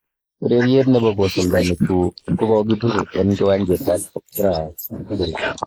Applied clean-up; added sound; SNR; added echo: neural mask model Resemble Enhance denoiser.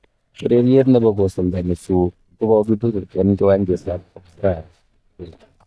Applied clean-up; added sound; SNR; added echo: neural mask model DeepFilterNet 3.